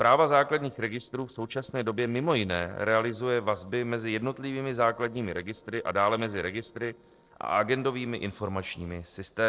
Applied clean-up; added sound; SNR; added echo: neural separator model SepFormer DNS4.